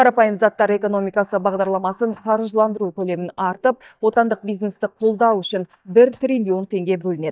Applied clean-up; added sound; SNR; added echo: neural mask model DeepFilterNet 3.